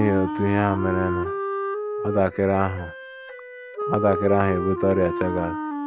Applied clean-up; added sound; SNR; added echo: none; Wind instrument, woodwind instrument; 4 dB; none.